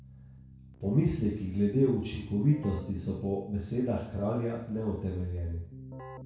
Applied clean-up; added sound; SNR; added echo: none; Keyboard (musical); 18 dB; reverberation time 0.6 s.